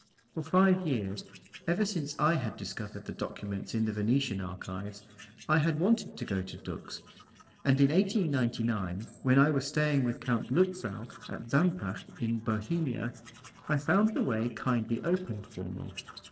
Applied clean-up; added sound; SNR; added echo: neural separator model SepFormer DNS4.